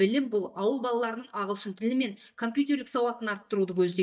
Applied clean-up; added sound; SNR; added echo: neural mask model DeepFilterNet 3.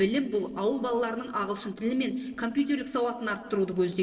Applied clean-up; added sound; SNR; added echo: neural separator model SepFormer DNS4.